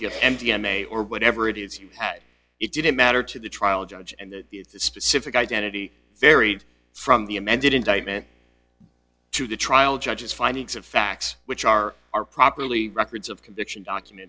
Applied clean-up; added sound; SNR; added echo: none; none; none; none.